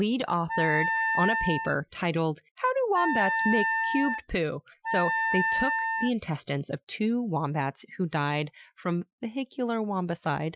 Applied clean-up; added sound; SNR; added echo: classical method Wiener filter.